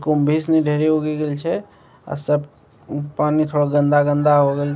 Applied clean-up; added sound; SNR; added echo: none; none; none; none.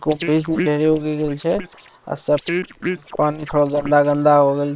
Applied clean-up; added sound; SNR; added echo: neural separator model SepFormer WHAM!.